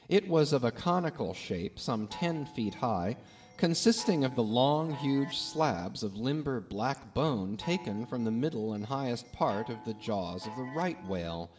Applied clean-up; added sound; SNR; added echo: none; Chime; 17 dB; reverberation time 1.2 s.